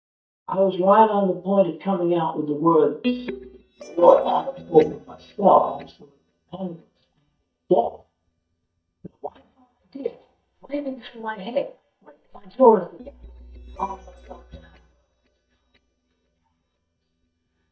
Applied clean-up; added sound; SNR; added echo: neural mask model DeepFilterNet 3.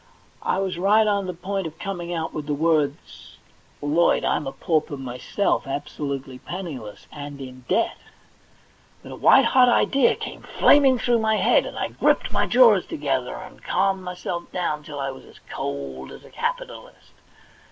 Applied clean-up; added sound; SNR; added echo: none; none; none; none.